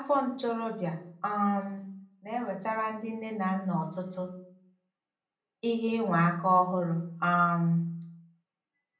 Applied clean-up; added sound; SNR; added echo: none; none; none; reverberation time 0.6 s.